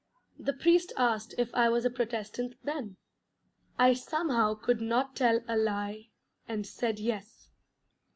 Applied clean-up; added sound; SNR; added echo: none; none; none; none.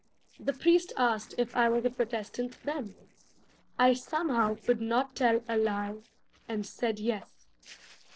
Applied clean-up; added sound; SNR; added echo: neural separator model SepFormer DNS4.